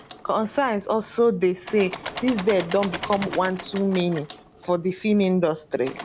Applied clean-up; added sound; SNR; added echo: none; Engine / Mechanisms; 13 dB; none.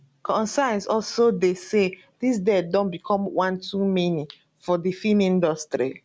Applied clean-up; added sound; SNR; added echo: none; none; none; none.